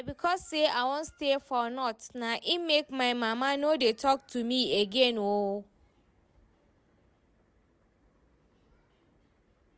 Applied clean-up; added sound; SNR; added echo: none; none; none; none.